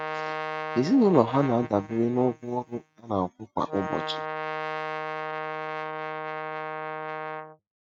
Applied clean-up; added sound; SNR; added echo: neural mask model RNNoise.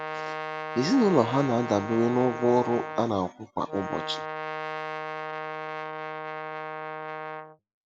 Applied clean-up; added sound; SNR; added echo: none; Brass instrument; 7 dB; none.